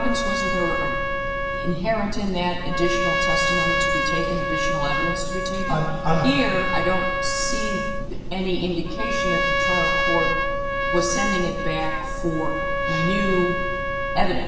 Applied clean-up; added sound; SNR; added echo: none; Trumpet; 1 dB; reverberation time 1.1 s.